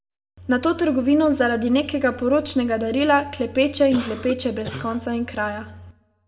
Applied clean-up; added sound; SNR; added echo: none; Cough; 14 dB; reverberation time 0.5 s.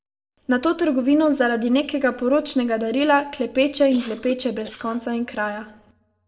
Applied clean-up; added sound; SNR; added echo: neural separator model SepFormer DNS4.